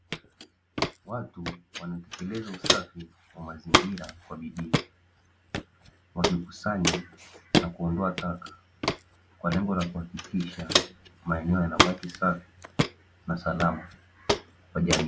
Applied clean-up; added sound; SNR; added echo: none; Walk, footsteps; -1 dB; none.